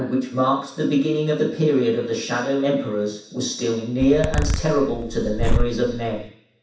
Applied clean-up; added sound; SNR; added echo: none; Zipper (clothing); 1 dB; reverberation time 0.7 s.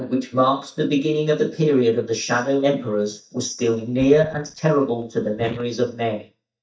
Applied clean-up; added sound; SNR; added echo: neural mask model DeepFilterNet 3.